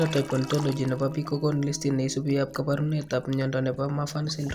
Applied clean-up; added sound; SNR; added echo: none; Piano + Liquid; 16 dB; none.